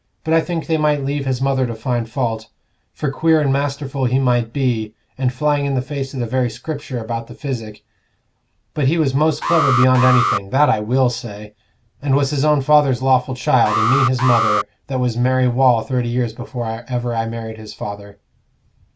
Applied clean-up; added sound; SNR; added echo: none; Alarm; 2 dB; none.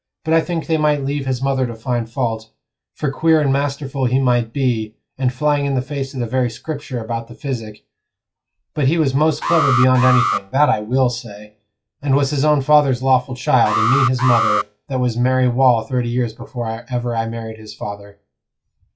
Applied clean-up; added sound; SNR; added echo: classical method log-MMSE.